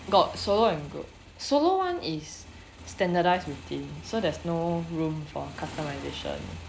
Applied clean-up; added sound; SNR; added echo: none; Motorcycle; 16 dB; none.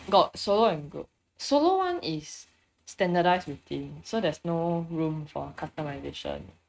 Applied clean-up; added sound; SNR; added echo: neural mask model RNNoise.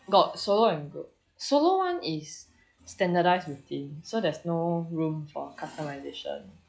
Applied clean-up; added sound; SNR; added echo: classical method log-MMSE.